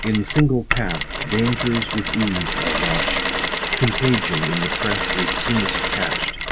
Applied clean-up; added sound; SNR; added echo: none; Mechanisms; 0 dB; none.